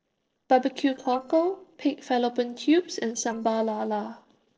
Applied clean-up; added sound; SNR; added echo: neural separator model SepFormer DNS4.